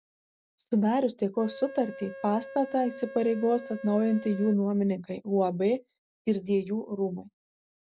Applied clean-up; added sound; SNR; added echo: none; Organ; 14 dB; none.